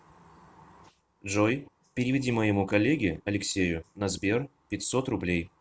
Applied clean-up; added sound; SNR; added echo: none; none; none; none.